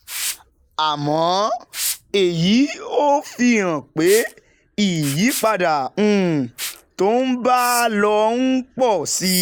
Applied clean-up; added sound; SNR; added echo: neural mask model Resemble Enhance denoiser.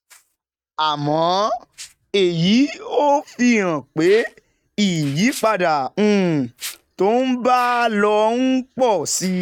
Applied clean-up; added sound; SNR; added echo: neural mask model RNNoise.